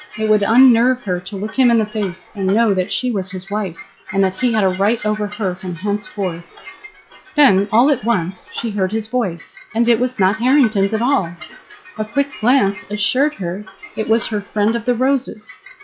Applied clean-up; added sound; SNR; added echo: classical method log-MMSE.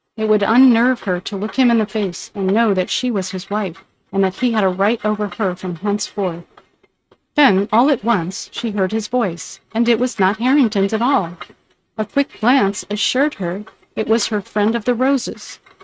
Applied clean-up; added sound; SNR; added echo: neural mask model RNNoise.